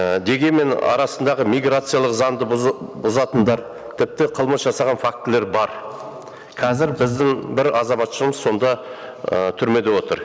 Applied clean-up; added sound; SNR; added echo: neural mask model Resemble Enhance denoiser.